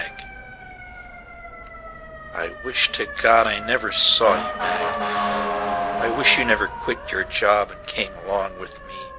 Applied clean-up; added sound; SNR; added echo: none; Motor vehicle (road) / Siren; 6 dB; none.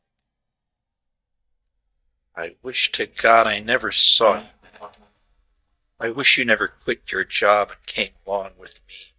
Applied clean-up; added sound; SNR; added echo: neural mask model DeepFilterNet 3.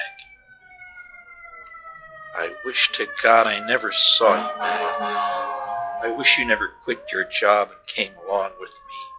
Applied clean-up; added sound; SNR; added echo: classical method log-MMSE.